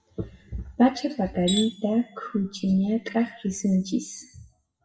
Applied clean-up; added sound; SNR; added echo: classical method WPE with log-MMSE.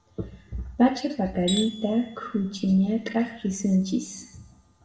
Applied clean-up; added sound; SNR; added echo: none; Tools; 14 dB; reverberation time 0.7 s.